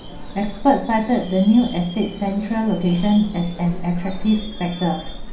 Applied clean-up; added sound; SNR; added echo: none; Screech / Subway, metro, underground; 10 dB; reverberation time 0.5 s.